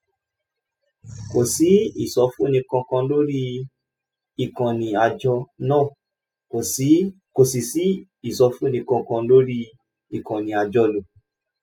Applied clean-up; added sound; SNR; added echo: classical method spectral subtraction.